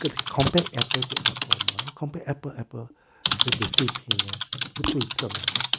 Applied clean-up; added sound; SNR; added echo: none; Typing; -3 dB; none.